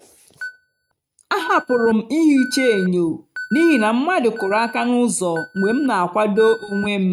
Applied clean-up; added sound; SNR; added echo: neural mask model RNNoise.